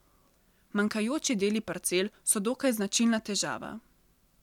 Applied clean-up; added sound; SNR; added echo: none; none; none; none.